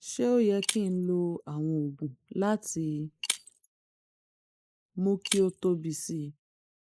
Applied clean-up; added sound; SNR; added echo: neural mask model Resemble Enhance denoiser.